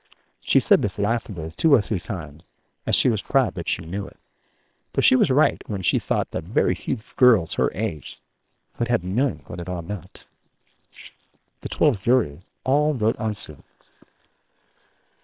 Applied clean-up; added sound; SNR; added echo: neural separator model SepFormer WHAM!.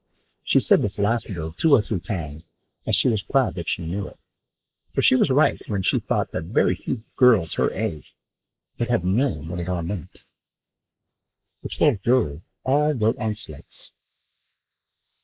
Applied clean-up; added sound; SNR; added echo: neural mask model Resemble Enhance denoiser.